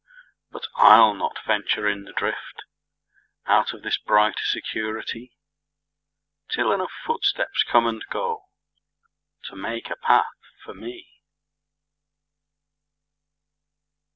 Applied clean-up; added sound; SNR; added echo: none; none; none; none.